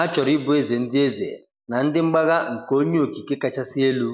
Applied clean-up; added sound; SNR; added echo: none; none; none; none.